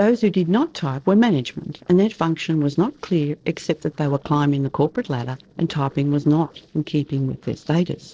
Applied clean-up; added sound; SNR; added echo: neural separator model SepFormer DNS4.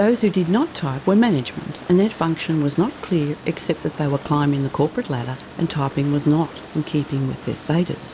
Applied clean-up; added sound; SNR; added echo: none; Boat, Water vehicle; 17 dB; none.